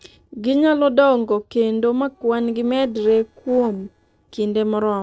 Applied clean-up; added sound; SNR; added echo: neural separator model SepFormer DNS4.